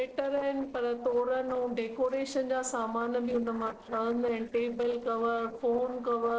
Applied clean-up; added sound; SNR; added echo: neural separator model SepFormer DNS4.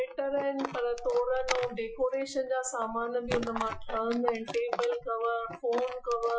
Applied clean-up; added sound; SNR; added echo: classical method Wiener filter.